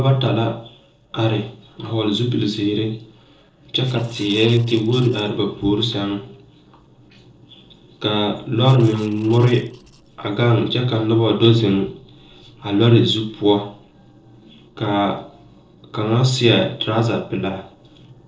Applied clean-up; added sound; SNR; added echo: neural separator model SepFormer DNS4.